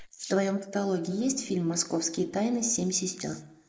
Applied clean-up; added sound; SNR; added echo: neural mask model Resemble Enhance denoiser.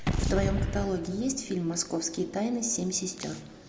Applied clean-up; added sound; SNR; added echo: none; Gunshot, gunfire / Boom; 2 dB; none.